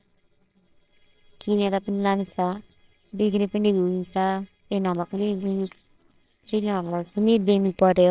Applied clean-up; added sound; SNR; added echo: neural separator model SepFormer WHAMR!.